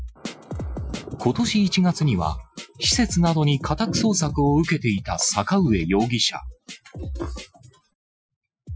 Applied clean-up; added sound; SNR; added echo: classical method Wiener filter.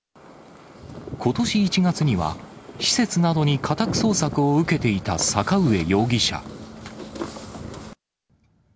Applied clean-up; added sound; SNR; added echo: none; none; none; none.